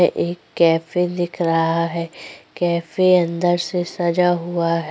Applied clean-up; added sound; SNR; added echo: none; none; none; none.